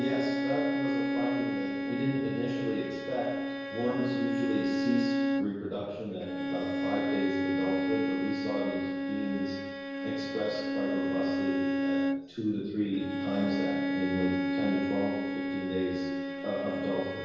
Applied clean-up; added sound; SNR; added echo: none; Bowed string instrument; -2 dB; reverberation time 1.0 s.